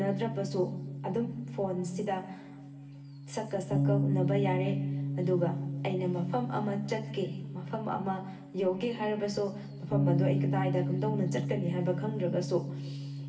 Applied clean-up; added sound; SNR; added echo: none; Bass guitar; 1 dB; reverberation time 1.0 s.